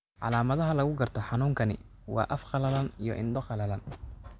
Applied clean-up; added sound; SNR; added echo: none; none; none; none.